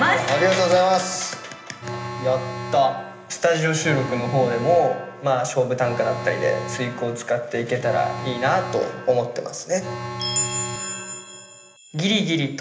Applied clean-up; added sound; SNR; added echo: none; Alarm; 11 dB; reverberation time 0.8 s.